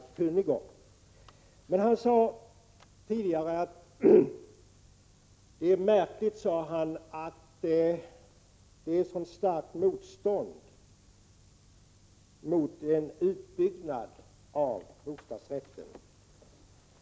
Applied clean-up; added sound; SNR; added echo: none; none; none; none.